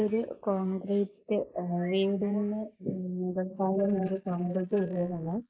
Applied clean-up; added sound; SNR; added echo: neural mask model Resemble Enhance denoiser.